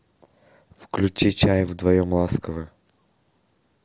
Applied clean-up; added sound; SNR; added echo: none; none; none; none.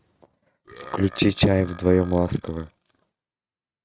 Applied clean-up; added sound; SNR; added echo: neural mask model RNNoise.